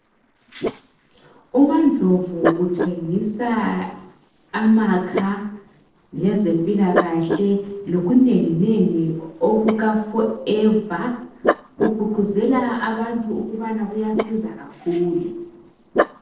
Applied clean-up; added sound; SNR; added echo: neural separator model SepFormer DNS4.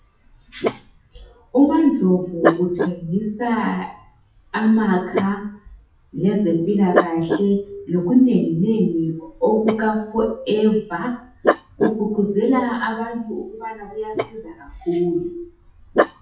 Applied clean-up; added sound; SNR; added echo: classical method WPE with log-MMSE.